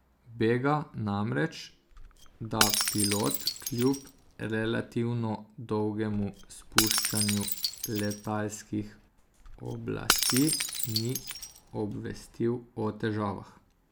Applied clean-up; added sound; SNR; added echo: none; Shatter / Crushing; 1 dB; none.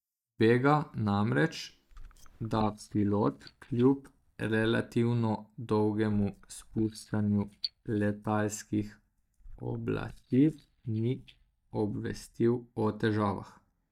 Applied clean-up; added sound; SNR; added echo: neural mask model DeepFilterNet 3.